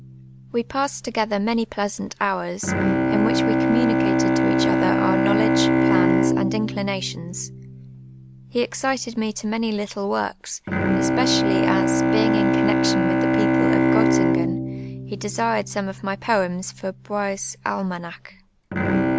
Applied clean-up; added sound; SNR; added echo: none; Bowed string instrument; -4 dB; none.